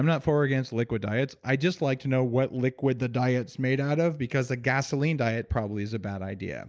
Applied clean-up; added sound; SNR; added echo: none; none; none; none.